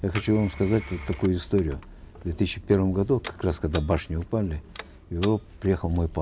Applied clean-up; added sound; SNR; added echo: none; Telephone; 17 dB; none.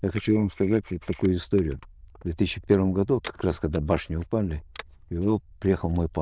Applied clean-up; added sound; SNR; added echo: neural diffusion model UNIVERSE++.